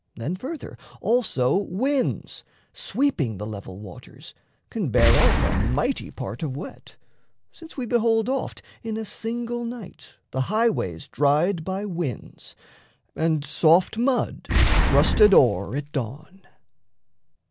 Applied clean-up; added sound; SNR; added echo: none; Boom; -1 dB; none.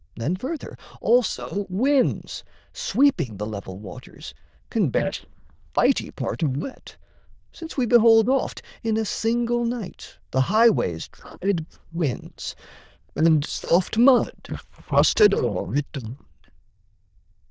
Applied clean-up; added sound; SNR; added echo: neural diffusion model UNIVERSE++.